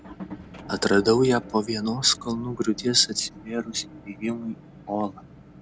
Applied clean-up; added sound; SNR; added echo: none; Motor vehicle (road) / Engine; 17 dB; none.